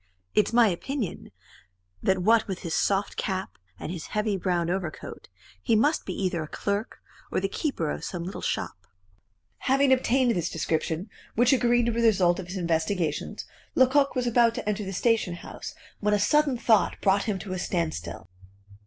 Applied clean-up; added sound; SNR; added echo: none; none; none; none.